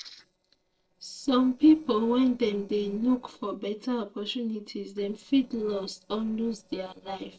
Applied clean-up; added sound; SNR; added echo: neural separator model SepFormer DNS4.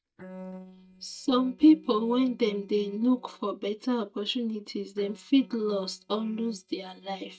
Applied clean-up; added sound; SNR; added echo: neural mask model DeepFilterNet 3.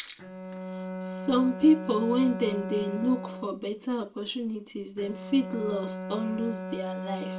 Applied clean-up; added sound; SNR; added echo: none; Bowed string instrument; 8 dB; reverberation time 0.2 s.